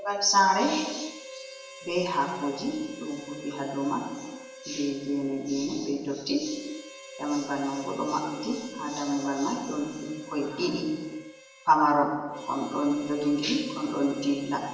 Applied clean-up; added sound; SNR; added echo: none; Harmonica; 16 dB; reverberation time 1.1 s.